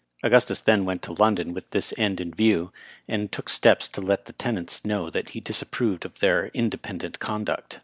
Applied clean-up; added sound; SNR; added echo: none; none; none; none.